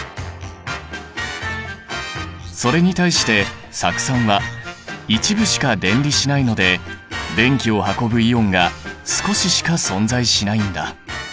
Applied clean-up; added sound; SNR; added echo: none; none; none; none.